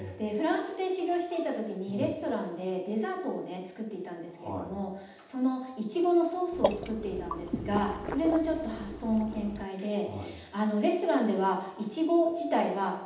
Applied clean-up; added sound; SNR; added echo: none; Water / Liquid; 5 dB; reverberation time 0.8 s.